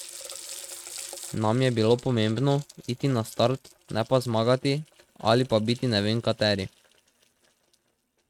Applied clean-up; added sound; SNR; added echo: neural mask model RNNoise.